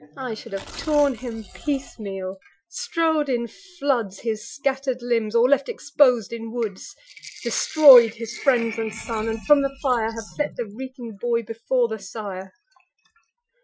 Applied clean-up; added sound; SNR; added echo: classical method Wiener filter.